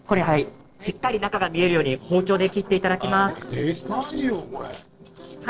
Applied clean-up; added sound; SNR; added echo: neural separator model SepFormer DNS4.